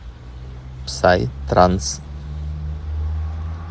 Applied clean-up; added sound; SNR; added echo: none; none; none; none.